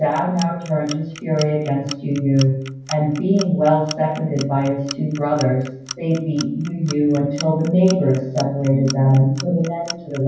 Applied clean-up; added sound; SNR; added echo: none; Clock; 17 dB; reverberation time 0.9 s.